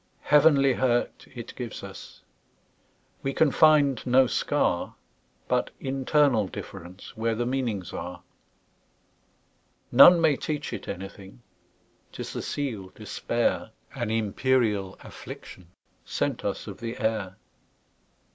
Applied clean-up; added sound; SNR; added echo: none; none; none; none.